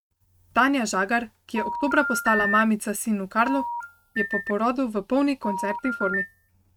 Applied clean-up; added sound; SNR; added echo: neural mask model RNNoise.